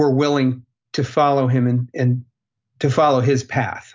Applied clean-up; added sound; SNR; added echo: none; none; none; none.